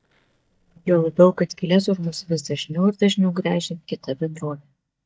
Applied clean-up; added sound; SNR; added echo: neural mask model DeepFilterNet 3.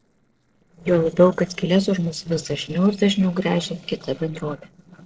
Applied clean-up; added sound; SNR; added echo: neural separator model SepFormer DNS4.